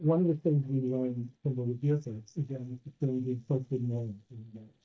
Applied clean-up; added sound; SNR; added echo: neural mask model DeepFilterNet 3.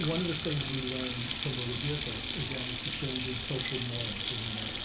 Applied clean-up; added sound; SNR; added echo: none; Sink (filling or washing); -4 dB; reverberation time 0.5 s.